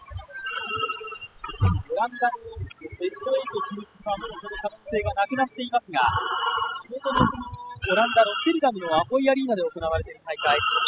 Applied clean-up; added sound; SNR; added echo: classical method spectral subtraction.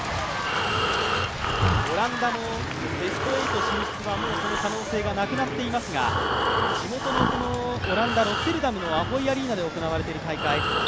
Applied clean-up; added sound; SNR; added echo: none; Breathing; 2 dB; none.